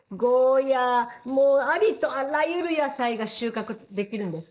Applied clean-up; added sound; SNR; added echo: neural mask model Resemble Enhance denoiser.